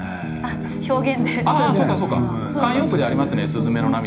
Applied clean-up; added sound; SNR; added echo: none; Bass guitar; 4 dB; reverberation time 0.4 s.